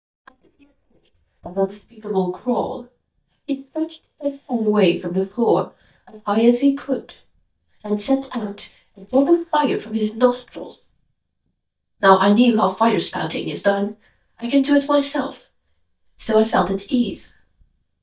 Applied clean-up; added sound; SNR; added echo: neural mask model DeepFilterNet 3.